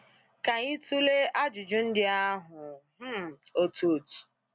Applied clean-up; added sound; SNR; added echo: none; none; none; none.